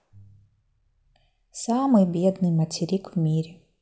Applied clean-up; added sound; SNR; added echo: none; none; none; none.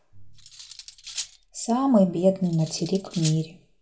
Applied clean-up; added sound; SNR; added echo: none; Cutlery, silverware; 14 dB; reverberation time 0.2 s.